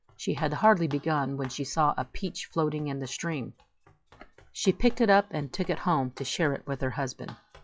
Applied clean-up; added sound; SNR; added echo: classical method log-MMSE.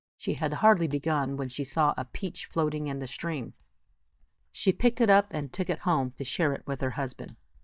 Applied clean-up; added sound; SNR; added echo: neural mask model DeepFilterNet 3.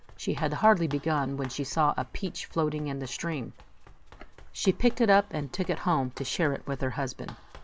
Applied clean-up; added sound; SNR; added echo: none; Run; 19 dB; none.